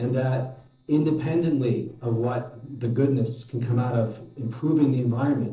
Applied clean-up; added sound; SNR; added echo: neural separator model SepFormer DNS4.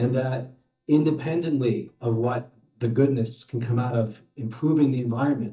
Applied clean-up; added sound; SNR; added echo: neural mask model DeepFilterNet 3.